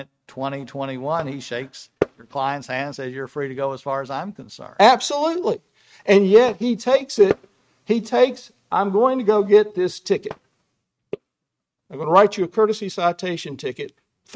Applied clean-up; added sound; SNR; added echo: neural mask model RNNoise.